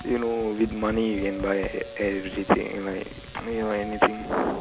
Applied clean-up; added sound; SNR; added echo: none; Computer keyboard + Doorbell; 13 dB; none.